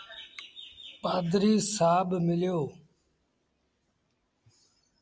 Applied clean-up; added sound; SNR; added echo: none; none; none; none.